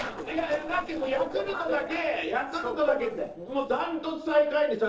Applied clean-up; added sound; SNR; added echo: neural separator model SepFormer DNS4.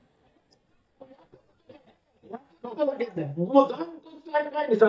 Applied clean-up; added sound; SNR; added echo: neural mask model DeepFilterNet 3.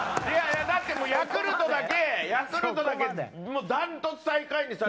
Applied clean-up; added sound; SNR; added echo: none; none; none; none.